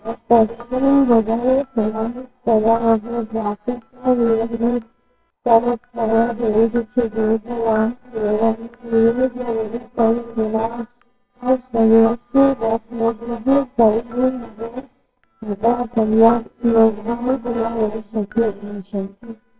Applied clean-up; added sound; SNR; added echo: neural separator model SepFormer WHAMR!.